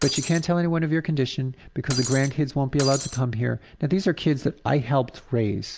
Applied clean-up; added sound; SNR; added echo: none; Shatter; 7 dB; none.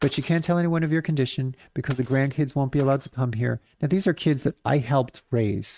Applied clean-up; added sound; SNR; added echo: neural mask model RNNoise.